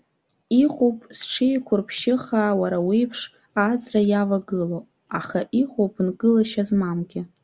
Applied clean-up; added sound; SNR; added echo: none; none; none; none.